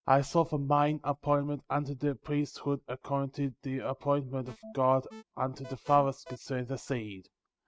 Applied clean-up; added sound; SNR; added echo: neural mask model RNNoise.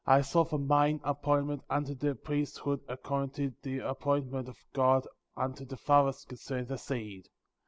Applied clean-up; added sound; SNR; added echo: none; none; none; none.